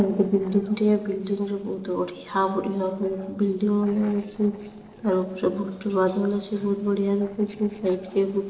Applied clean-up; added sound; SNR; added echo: neural separator model SepFormer DNS4.